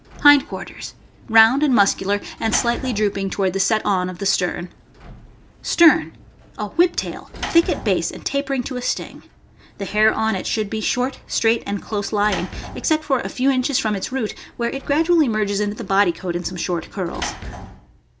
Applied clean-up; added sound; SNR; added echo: none; Sliding door / Slam; 16 dB; none.